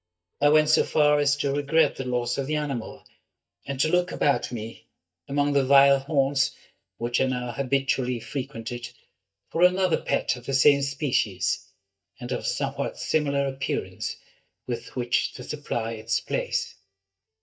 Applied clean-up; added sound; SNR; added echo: neural mask model DeepFilterNet 3.